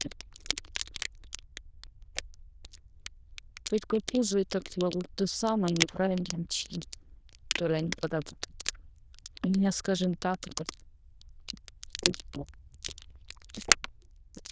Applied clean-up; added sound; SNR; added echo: neural diffusion model UNIVERSE++.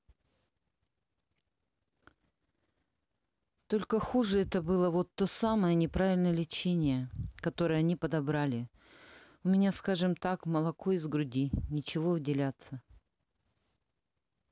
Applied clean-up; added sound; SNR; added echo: none; none; none; none.